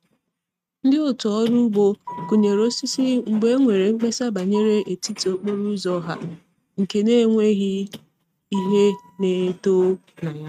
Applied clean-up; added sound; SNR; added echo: neural mask model RNNoise.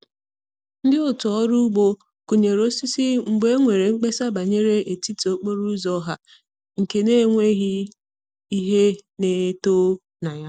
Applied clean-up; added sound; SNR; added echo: none; none; none; none.